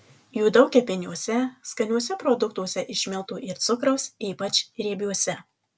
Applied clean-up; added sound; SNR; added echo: none; none; none; none.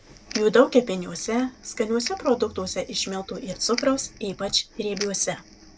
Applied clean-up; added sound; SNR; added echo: none; Crackle; 16 dB; none.